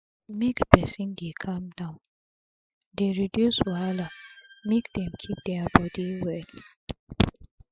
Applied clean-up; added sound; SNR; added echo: classical method Wiener filter.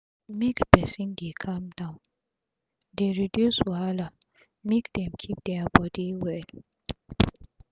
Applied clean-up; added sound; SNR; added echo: none; none; none; none.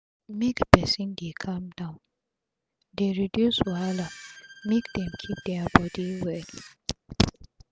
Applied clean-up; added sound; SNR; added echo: none; Camera + Bowed string instrument; 20 dB; none.